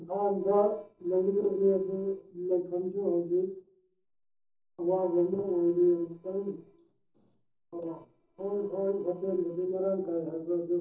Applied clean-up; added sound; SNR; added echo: neural separator model SepFormer DNS4.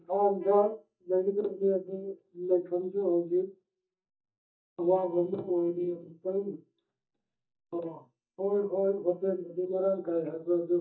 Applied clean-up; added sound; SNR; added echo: neural mask model DeepFilterNet 3.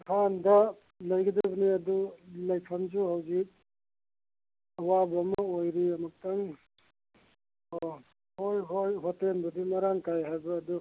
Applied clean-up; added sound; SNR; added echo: none; none; none; none.